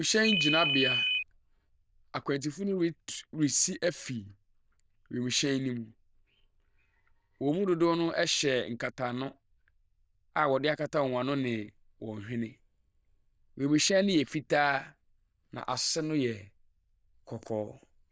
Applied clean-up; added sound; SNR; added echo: neural diffusion model UNIVERSE++.